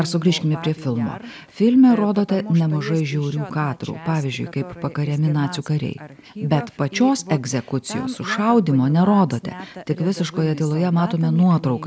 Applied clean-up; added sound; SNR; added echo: none; none; none; none.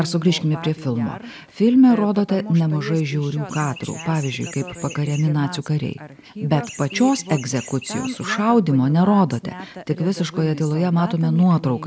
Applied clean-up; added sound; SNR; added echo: none; Chirp, tweet; 19 dB; none.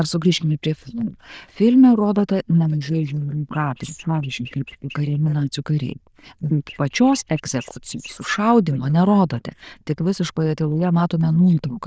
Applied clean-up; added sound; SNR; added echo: neural diffusion model UNIVERSE++.